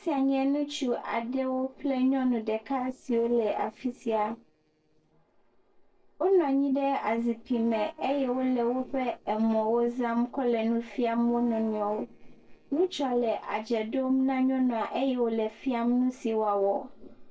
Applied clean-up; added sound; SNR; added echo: neural separator model SepFormer DNS4.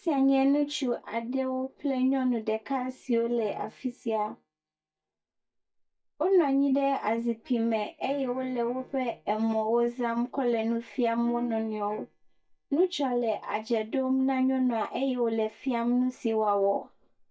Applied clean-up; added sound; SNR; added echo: neural mask model DeepFilterNet 3.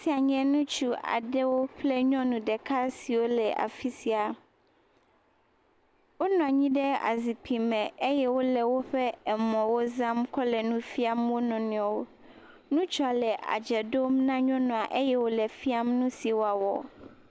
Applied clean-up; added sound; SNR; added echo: none; none; none; none.